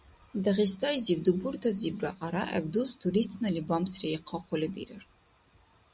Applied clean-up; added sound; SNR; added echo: none; none; none; none.